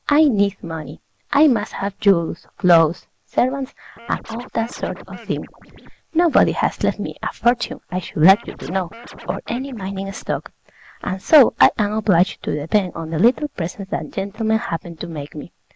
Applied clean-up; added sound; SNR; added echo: neural mask model Resemble Enhance denoiser.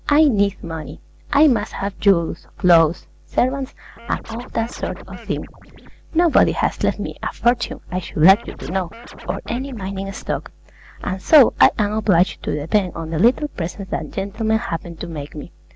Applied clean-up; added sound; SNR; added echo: none; Scratching (performance technique); 18 dB; none.